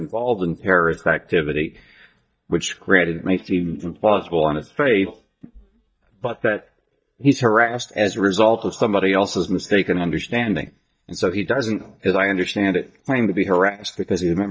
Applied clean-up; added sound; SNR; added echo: neural mask model DeepFilterNet 3.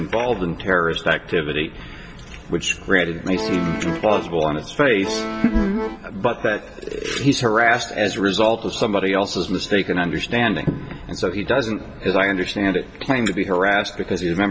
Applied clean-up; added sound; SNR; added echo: none; Accordion; 6 dB; reverberation time 0.3 s.